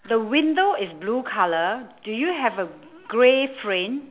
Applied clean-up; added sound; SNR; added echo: none; none; none; none.